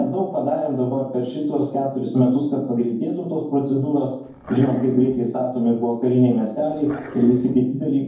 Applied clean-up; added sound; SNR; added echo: none; Growling; 18 dB; reverberation time 0.9 s.